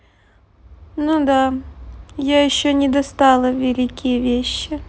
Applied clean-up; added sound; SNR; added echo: none; none; none; none.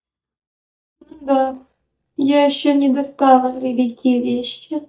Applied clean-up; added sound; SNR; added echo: neural mask model DeepFilterNet 3.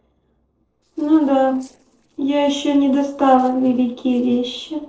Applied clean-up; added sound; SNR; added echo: neural separator model SepFormer DNS4.